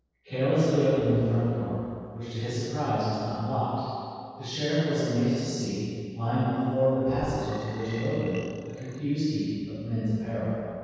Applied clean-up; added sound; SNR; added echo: neural separator model SepFormer DNS4.